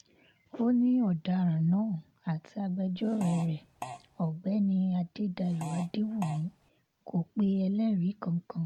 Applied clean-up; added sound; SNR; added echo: none; Fart; 15 dB; none.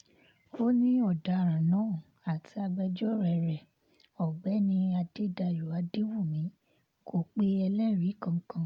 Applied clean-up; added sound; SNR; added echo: none; none; none; none.